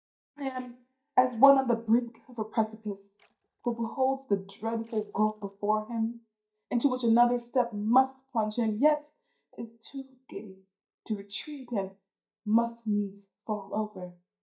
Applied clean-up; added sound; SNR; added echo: neural mask model DeepFilterNet 3.